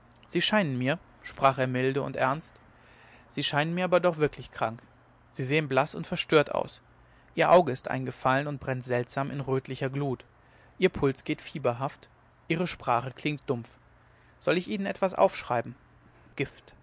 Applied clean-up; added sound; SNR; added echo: none; none; none; none.